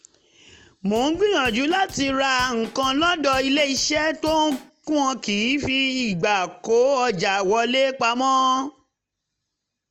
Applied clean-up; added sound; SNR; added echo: none; Drum / Drum kit; 19 dB; none.